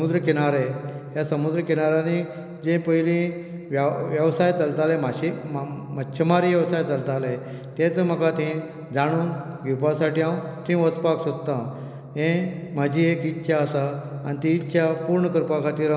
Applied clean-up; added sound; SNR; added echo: none; none; none; none.